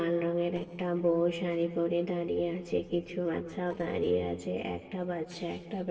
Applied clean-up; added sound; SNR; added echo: neural separator model SepFormer DNS4.